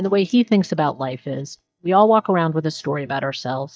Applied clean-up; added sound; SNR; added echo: neural mask model DeepFilterNet 3.